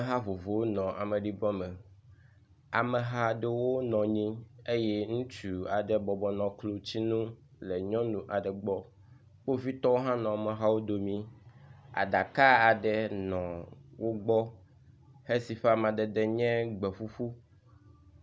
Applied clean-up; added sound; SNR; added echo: none; none; none; none.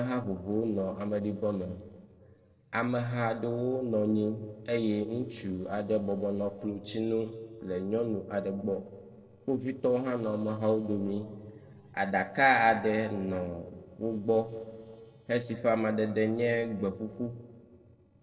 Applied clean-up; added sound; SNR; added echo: neural separator model SepFormer DNS4.